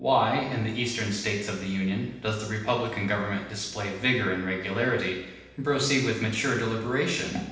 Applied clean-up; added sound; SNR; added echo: none; none; none; reverberation time 0.9 s.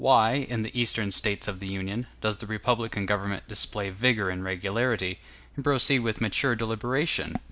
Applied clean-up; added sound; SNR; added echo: none; none; none; none.